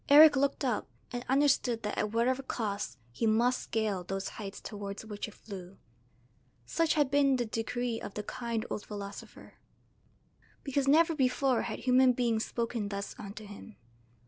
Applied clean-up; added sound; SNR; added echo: none; none; none; none.